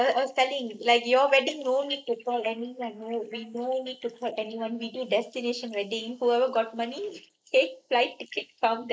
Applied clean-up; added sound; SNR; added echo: neural mask model Resemble Enhance denoiser.